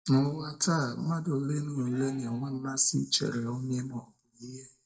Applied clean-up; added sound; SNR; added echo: neural mask model DeepFilterNet 3.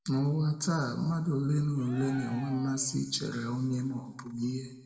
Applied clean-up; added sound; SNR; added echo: none; Cheering; 17 dB; reverberation time 1.6 s.